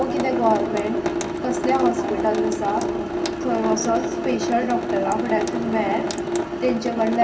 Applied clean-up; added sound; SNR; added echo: none; Drip / Sink (filling or washing) / Water tap, faucet; 1 dB; reverberation time 2.6 s.